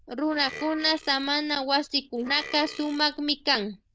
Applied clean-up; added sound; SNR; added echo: neural diffusion model UNIVERSE++.